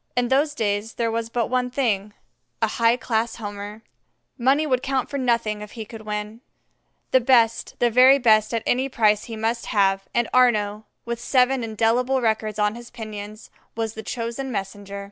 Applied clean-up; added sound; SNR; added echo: none; none; none; none.